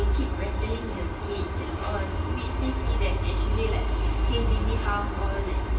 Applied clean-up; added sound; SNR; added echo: none; none; none; reverberation time 0.8 s.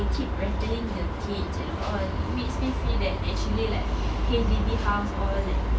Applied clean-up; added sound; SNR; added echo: none; none; none; none.